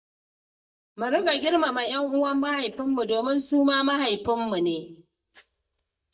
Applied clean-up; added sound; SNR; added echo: neural mask model DeepFilterNet 3.